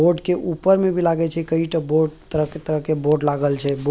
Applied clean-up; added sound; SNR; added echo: none; none; none; none.